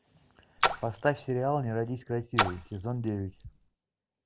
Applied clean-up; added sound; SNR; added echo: none; Splash, splatter; 1 dB; none.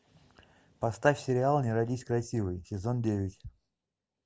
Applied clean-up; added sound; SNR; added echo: none; none; none; none.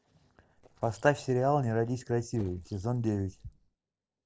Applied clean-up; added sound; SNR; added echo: neural separator model SepFormer DNS4.